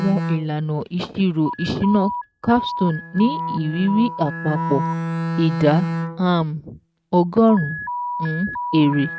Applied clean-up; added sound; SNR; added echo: neural mask model RNNoise.